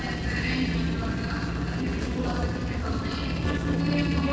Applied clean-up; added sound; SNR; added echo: neural separator model SepFormer DNS4.